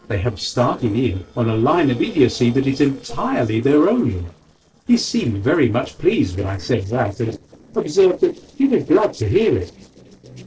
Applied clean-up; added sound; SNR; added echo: neural separator model SepFormer DNS4.